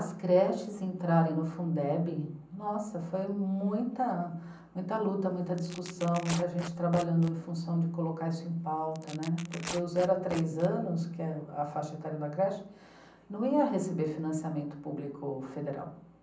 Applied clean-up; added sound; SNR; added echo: none; Tearing; 14 dB; reverberation time 0.6 s.